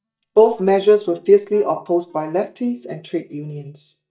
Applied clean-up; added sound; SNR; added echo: neural mask model DeepFilterNet 3.